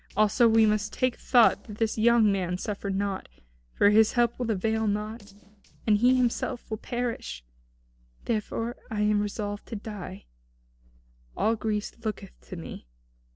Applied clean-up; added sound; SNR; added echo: neural separator model SepFormer DNS4.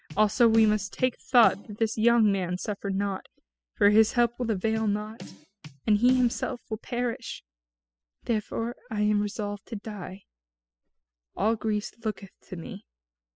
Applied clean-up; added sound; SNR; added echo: classical method spectral subtraction.